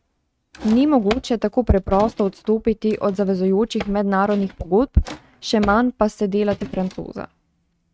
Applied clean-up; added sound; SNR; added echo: neural mask model RNNoise.